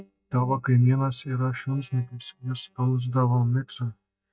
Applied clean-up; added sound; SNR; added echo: neural mask model DeepFilterNet 3.